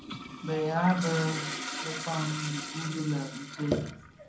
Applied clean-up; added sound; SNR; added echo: none; Toilet flush; 7 dB; reverberation time 0.6 s.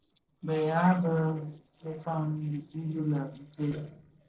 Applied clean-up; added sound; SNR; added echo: neural separator model SepFormer DNS4.